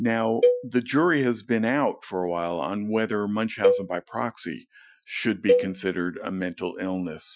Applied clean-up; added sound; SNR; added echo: classical method Wiener filter.